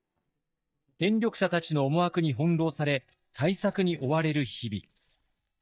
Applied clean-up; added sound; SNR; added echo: neural mask model DeepFilterNet 3.